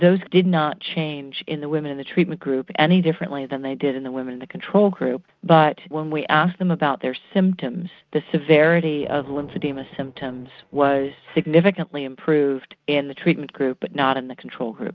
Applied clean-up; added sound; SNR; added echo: neural mask model RNNoise.